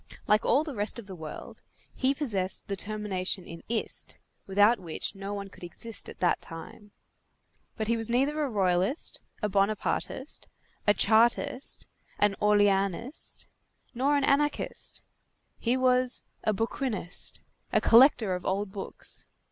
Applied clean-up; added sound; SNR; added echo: none; none; none; none.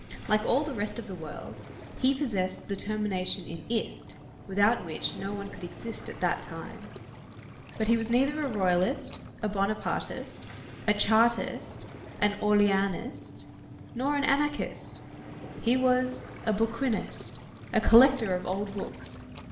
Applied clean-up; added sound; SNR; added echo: none; Waves, surf; 15 dB; reverberation time 0.9 s.